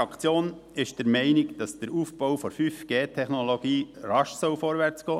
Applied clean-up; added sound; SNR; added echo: none; none; none; none.